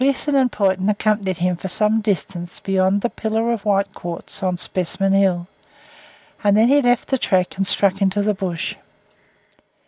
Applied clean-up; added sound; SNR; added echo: none; none; none; none.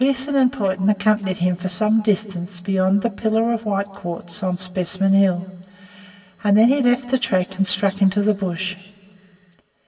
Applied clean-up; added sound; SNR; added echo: none; none; none; reverberation time 1.9 s.